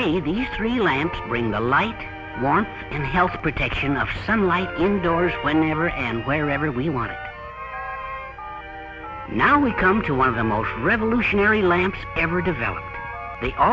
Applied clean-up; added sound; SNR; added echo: none; Telephone; 17 dB; none.